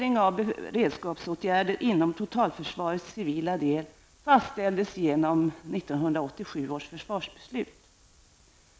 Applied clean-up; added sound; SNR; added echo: none; none; none; none.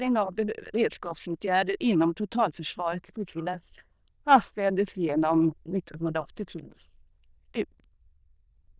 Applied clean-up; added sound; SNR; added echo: neural diffusion model UNIVERSE++.